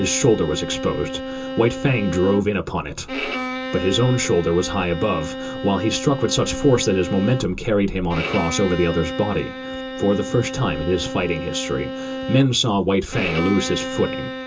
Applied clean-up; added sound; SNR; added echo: none; Bowed string instrument; 8 dB; reverberation time 0.2 s.